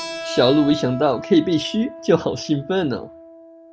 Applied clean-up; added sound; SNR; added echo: none; Keyboard (musical); 13 dB; none.